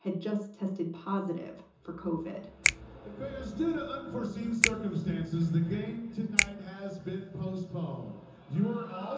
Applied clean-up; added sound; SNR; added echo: none; Finger snapping; 0 dB; reverberation time 0.6 s.